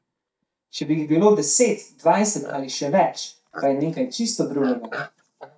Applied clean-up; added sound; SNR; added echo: neural mask model DeepFilterNet 3.